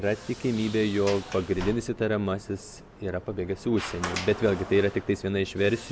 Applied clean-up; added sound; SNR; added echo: none; Sliding door; 13 dB; none.